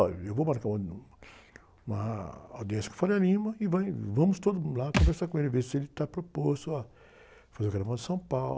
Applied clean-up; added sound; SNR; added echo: none; Thump, thud; 0 dB; none.